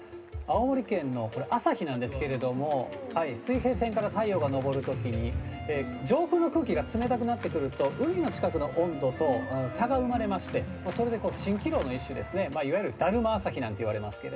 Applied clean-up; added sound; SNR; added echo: none; Organ; 13 dB; reverberation time 0.2 s.